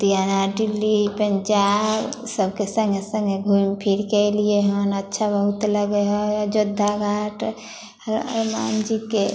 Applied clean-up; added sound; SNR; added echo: none; none; none; none.